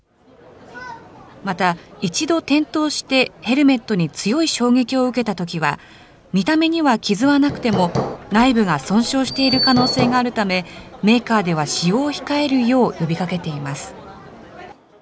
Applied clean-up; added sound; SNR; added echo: none; Door + Hammer; 7 dB; none.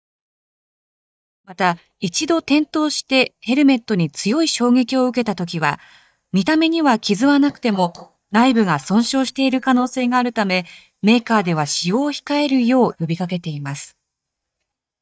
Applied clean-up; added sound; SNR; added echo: neural mask model DeepFilterNet 3.